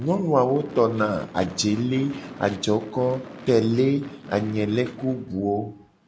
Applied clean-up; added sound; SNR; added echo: none; Gunshot, gunfire / Fireworks; 18 dB; none.